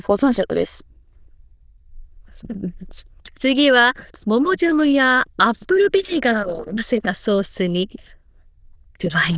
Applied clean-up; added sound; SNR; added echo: neural diffusion model UNIVERSE++.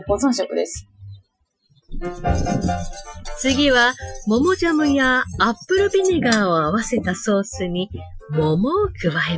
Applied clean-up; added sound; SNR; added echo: classical method Wiener filter.